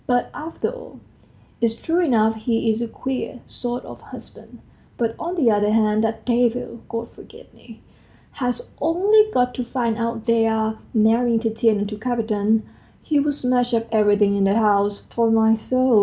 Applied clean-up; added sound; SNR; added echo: none; none; none; none.